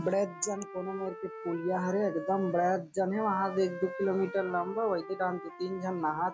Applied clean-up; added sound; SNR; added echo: none; Wind instrument, woodwind instrument; 12 dB; none.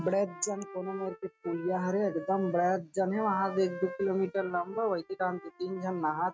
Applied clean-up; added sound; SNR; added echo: neural mask model RNNoise.